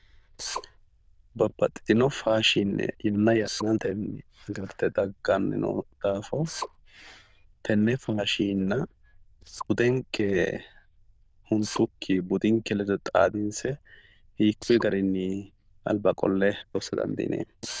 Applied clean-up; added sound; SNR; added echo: neural diffusion model UNIVERSE++.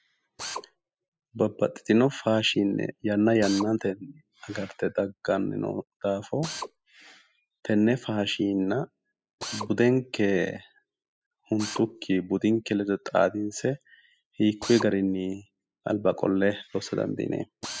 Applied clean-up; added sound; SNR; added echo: classical method spectral subtraction.